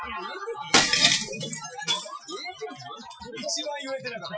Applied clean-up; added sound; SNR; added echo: classical method Wiener filter.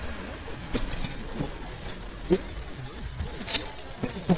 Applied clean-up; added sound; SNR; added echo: neural mask model DeepFilterNet 3.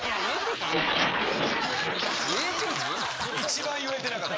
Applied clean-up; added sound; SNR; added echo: neural mask model Resemble Enhance denoiser.